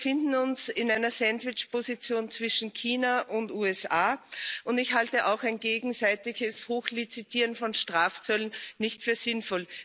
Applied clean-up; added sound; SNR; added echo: none; none; none; none.